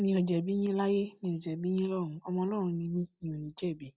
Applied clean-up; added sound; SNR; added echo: none; none; none; none.